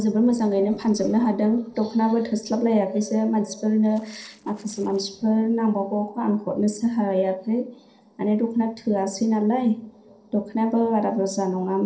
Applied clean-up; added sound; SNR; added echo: neural separator model SepFormer DNS4.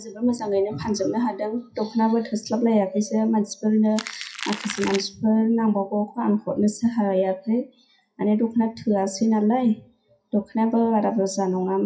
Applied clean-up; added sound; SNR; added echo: classical method WPE with log-MMSE.